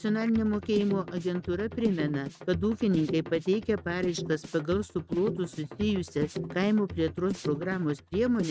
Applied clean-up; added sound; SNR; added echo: neural mask model RNNoise.